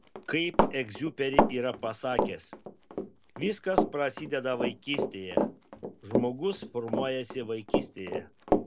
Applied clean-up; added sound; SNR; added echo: none; Run; -2 dB; none.